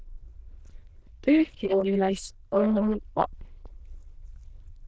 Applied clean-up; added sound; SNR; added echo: neural diffusion model UNIVERSE++.